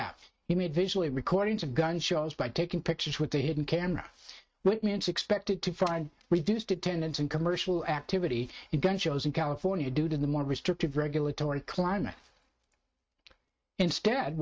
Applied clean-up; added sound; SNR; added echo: neural mask model RNNoise.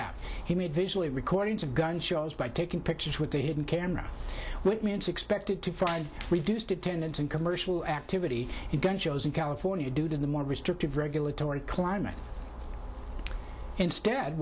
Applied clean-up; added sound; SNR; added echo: none; Coin (dropping); 18 dB; none.